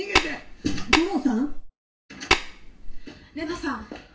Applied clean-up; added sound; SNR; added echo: none; Tap; -4 dB; reverberation time 0.2 s.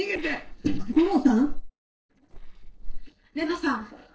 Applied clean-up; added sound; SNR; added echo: neural separator model SepFormer DNS4.